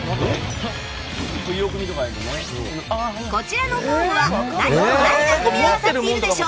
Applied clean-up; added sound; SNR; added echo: none; none; none; none.